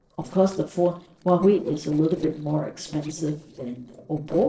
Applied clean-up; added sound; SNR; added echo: neural separator model SepFormer DNS4.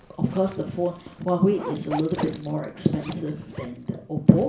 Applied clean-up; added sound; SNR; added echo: none; Zipper (clothing); 15 dB; reverberation time 0.5 s.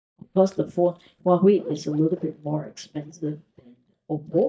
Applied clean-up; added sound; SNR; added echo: neural mask model DeepFilterNet 3.